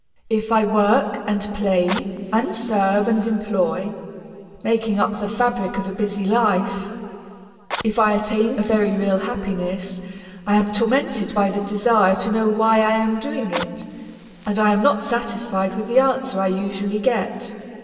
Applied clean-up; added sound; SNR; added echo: none; Fire; 20 dB; reverberation time 2.7 s.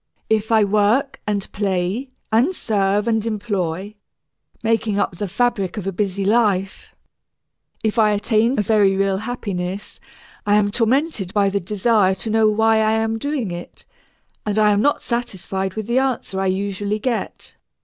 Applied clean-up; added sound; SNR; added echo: none; none; none; none.